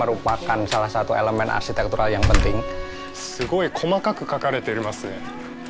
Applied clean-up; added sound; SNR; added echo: none; Slam; 3 dB; none.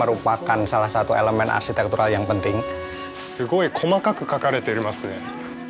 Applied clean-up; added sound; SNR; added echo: none; none; none; none.